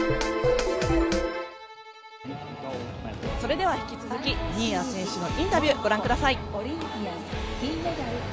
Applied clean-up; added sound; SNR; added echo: none; Bowed string instrument; 19 dB; none.